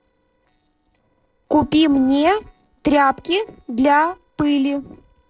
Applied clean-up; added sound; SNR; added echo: neural separator model SepFormer DNS4.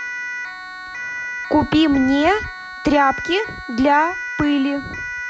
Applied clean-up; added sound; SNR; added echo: none; Siren; 9 dB; none.